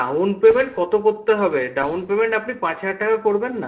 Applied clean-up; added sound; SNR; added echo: neural separator model SepFormer DNS4.